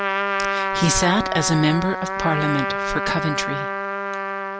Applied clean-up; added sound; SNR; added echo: none; Trumpet; 1 dB; none.